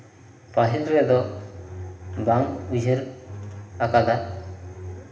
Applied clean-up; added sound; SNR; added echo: none; Bowed string instrument; 12 dB; reverberation time 1.0 s.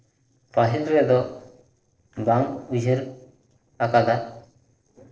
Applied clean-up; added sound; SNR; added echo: neural separator model SepFormer DNS4.